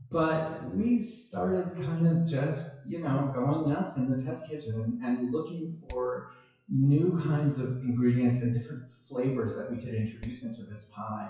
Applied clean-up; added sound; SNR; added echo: classical method WPE with log-MMSE.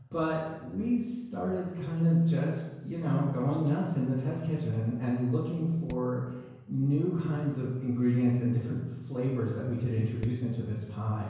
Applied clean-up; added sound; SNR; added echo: none; Hammer; 15 dB; reverberation time 1.0 s.